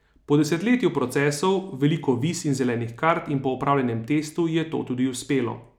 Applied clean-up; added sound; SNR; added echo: none; none; none; none.